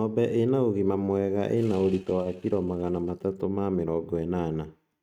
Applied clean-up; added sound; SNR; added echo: neural mask model RNNoise.